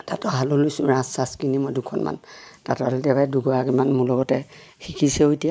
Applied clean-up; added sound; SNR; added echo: none; none; none; none.